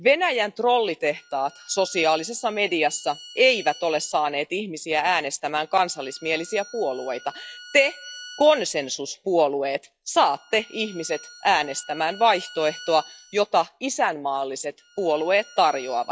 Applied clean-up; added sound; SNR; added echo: classical method log-MMSE.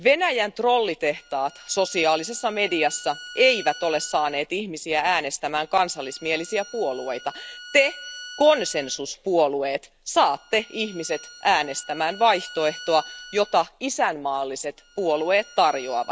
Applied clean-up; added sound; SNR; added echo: none; Bowed string instrument; 20 dB; none.